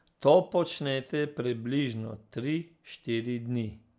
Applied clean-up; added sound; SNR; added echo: none; none; none; none.